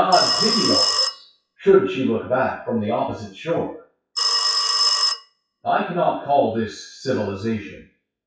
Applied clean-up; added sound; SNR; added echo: classical method WPE with log-MMSE.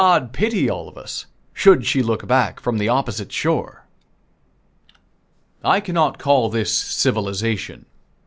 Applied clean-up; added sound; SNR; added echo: none; none; none; none.